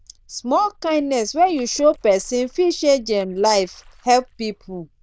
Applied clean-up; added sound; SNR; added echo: neural diffusion model UNIVERSE++.